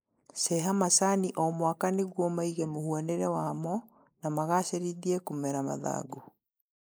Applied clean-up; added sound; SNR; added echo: neural mask model Resemble Enhance denoiser.